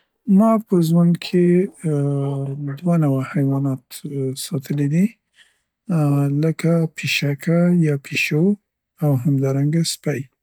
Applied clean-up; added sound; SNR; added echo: neural mask model DeepFilterNet 3.